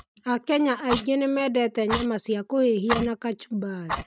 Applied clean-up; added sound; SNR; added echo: neural mask model RNNoise.